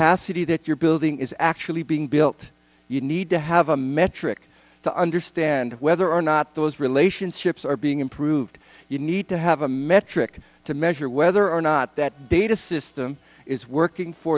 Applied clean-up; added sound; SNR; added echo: none; none; none; none.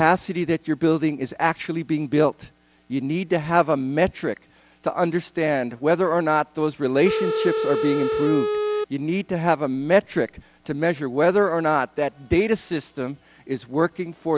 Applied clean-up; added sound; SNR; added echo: none; Telephone; 1 dB; none.